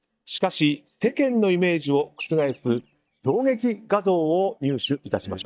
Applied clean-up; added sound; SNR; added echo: neural mask model DeepFilterNet 3.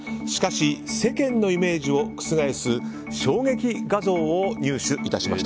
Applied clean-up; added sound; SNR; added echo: none; none; none; none.